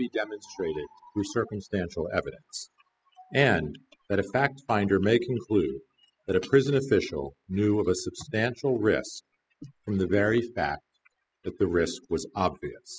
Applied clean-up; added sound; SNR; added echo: classical method spectral subtraction.